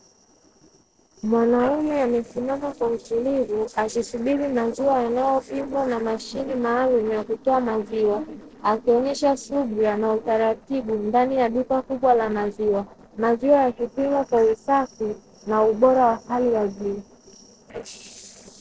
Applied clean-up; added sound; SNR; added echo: neural separator model SepFormer DNS4.